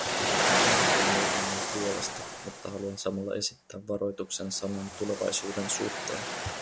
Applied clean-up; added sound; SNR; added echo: none; Waves, surf; -4 dB; none.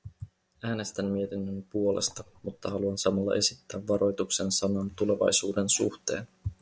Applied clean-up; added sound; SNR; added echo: none; none; none; none.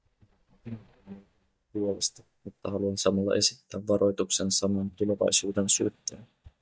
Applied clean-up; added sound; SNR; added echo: neural mask model DeepFilterNet 3.